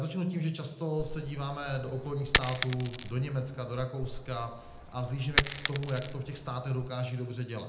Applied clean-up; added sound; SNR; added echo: none; Coin (dropping); -2 dB; reverberation time 0.8 s.